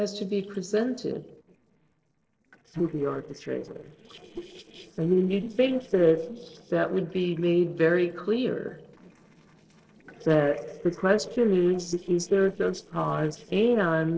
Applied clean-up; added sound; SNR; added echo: neural separator model SepFormer DNS4.